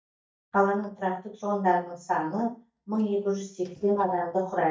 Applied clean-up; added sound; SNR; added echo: neural mask model DeepFilterNet 3.